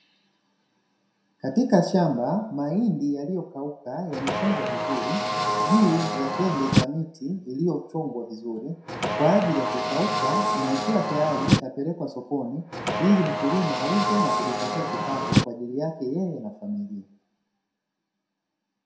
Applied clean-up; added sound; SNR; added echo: none; Car; 0 dB; reverberation time 0.5 s.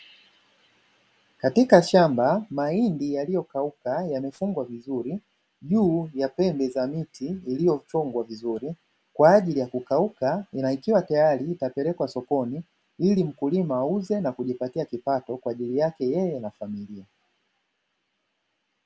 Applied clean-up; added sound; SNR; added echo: none; none; none; none.